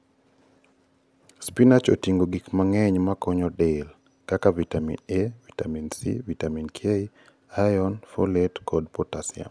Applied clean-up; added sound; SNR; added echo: none; none; none; none.